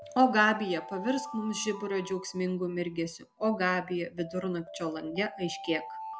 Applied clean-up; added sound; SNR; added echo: none; Alarm; 15 dB; none.